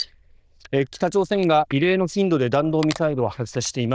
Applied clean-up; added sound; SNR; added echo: neural diffusion model UNIVERSE++.